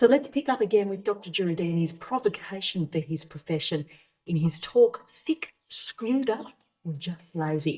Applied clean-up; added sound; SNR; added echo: neural mask model DeepFilterNet 3.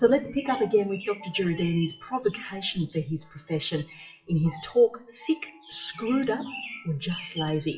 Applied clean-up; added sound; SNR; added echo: classical method WPE with log-MMSE.